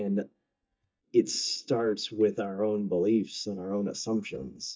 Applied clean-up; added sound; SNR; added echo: neural mask model DeepFilterNet 3.